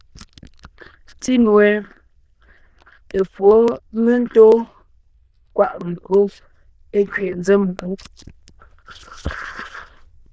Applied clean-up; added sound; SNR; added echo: neural diffusion model UNIVERSE++.